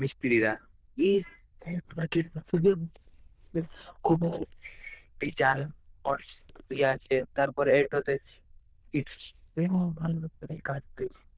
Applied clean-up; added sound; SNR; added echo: neural diffusion model UNIVERSE++.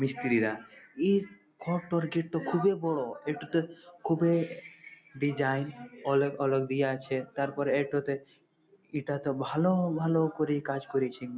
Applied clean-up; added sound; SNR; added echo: none; none; none; none.